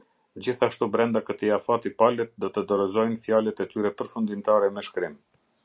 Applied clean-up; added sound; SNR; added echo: none; none; none; none.